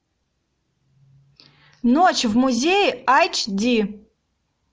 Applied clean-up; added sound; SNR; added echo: none; none; none; none.